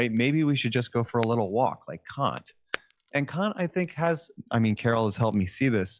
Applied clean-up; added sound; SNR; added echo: classical method log-MMSE.